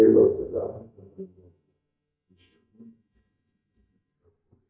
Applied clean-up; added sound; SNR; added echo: neural mask model DeepFilterNet 3.